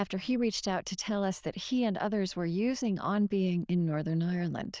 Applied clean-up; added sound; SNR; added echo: neural diffusion model UNIVERSE++.